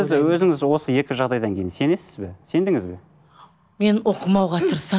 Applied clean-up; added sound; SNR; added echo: none; none; none; none.